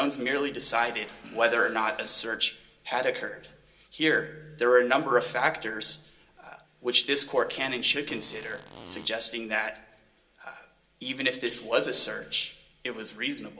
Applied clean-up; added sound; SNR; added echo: none; Fart; 19 dB; reverberation time 0.2 s.